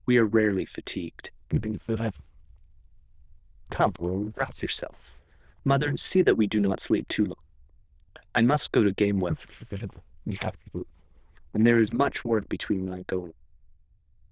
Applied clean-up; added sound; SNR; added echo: neural diffusion model UNIVERSE++.